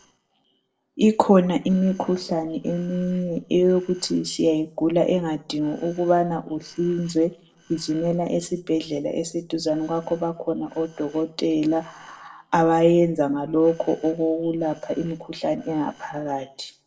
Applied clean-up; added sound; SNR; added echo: neural separator model SepFormer DNS4.